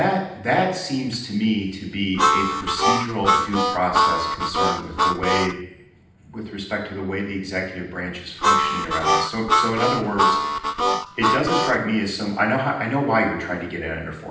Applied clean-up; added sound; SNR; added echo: none; Harmonica; -4 dB; reverberation time 0.9 s.